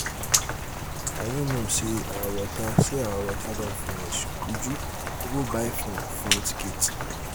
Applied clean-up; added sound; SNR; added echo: none; Rain; 0 dB; none.